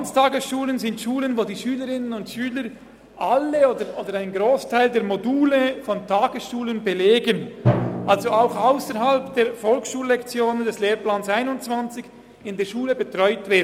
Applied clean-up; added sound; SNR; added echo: none; Drum; 13 dB; none.